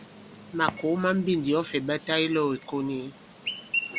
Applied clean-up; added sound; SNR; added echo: none; Chirp, tweet; 10 dB; none.